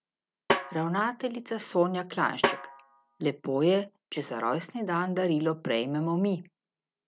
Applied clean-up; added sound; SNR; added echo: none; Snare drum; 4 dB; none.